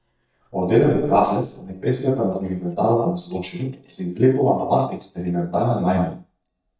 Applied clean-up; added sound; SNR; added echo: neural mask model DeepFilterNet 3.